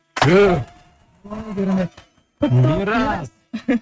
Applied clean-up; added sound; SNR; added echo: neural mask model RNNoise.